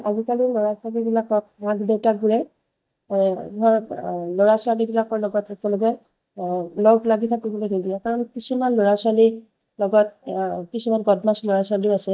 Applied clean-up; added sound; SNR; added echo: neural mask model DeepFilterNet 3.